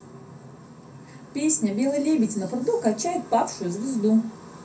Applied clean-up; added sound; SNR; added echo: none; none; none; reverberation time 0.3 s.